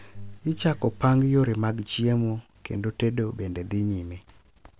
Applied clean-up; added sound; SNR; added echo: none; none; none; none.